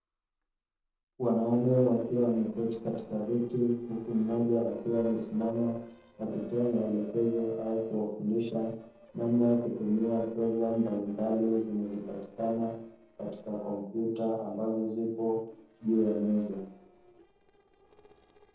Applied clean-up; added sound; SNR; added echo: neural separator model SepFormer DNS4.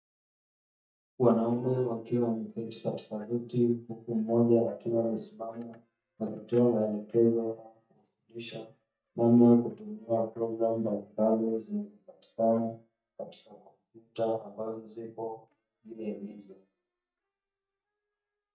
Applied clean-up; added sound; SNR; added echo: neural mask model DeepFilterNet 3.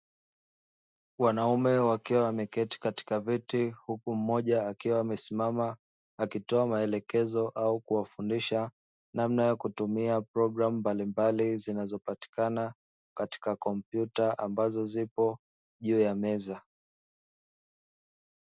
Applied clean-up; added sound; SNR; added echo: none; none; none; none.